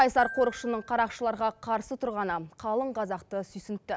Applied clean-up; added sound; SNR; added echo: none; Glockenspiel; 18 dB; none.